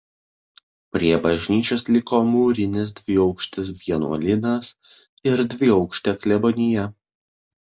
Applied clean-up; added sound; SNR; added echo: none; none; none; none.